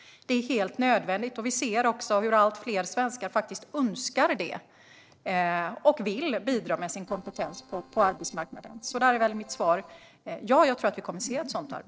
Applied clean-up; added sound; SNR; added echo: neural separator model SepFormer DNS4.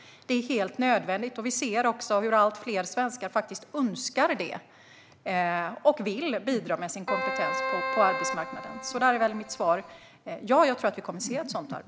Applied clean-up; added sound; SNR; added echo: none; Keyboard (musical); 5 dB; none.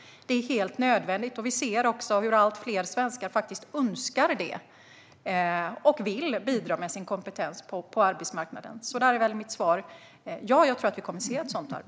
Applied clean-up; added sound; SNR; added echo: none; none; none; none.